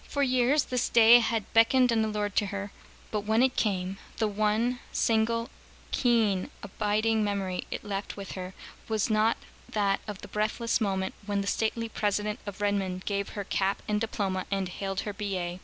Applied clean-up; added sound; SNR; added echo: none; none; none; none.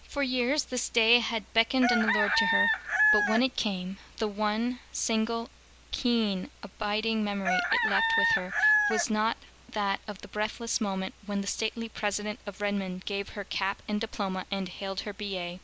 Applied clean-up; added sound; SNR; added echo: none; Chicken, rooster; -2 dB; none.